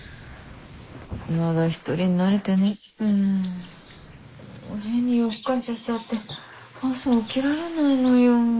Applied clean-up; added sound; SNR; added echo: neural mask model Resemble Enhance denoiser.